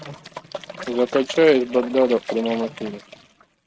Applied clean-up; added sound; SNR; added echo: neural mask model RNNoise.